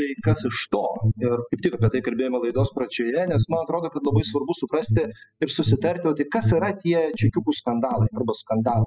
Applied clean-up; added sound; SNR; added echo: classical method spectral subtraction.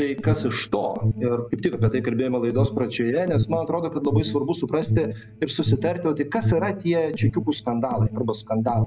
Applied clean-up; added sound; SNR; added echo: none; Alarm; 3 dB; none.